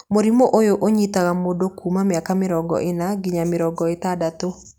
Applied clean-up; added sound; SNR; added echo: none; none; none; none.